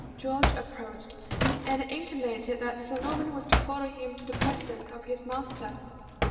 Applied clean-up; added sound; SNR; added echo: none; Drawer open or close; -1 dB; reverberation time 2.7 s.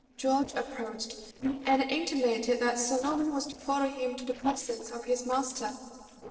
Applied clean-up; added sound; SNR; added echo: neural separator model SepFormer DNS4.